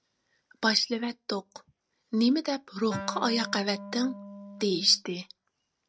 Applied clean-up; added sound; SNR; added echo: none; Wind instrument, woodwind instrument; 12 dB; none.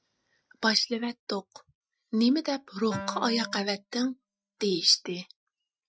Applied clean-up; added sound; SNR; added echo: classical method Wiener filter.